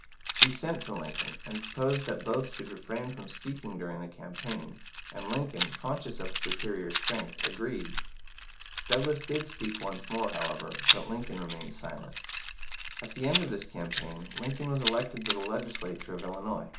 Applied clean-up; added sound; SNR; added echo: none; Rattle; -1 dB; none.